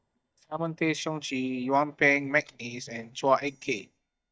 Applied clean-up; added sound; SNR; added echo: neural mask model DeepFilterNet 3.